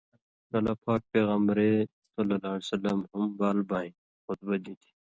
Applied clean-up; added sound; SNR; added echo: none; none; none; none.